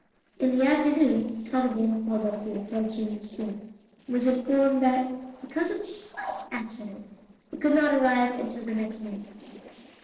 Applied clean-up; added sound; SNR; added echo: neural separator model SepFormer DNS4.